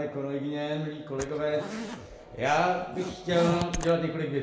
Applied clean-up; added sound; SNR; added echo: none; Zipper (clothing); 9 dB; reverberation time 0.8 s.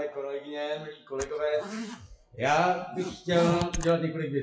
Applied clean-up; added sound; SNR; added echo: classical method WPE with log-MMSE.